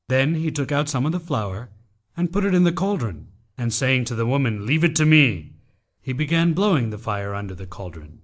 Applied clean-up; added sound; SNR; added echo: none; none; none; none.